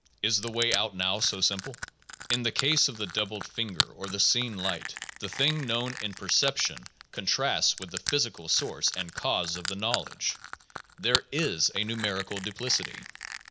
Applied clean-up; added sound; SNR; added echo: none; Crushing; 8 dB; none.